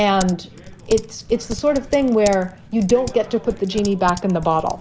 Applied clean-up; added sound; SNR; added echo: none; Typing; 14 dB; none.